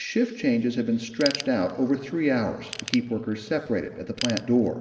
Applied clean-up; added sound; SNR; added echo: none; Ratchet, pawl / Tools; 13 dB; reverberation time 1.8 s.